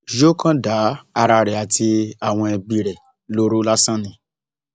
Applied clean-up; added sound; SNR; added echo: none; none; none; none.